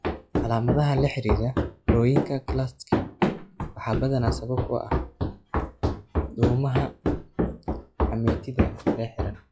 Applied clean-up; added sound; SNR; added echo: classical method log-MMSE.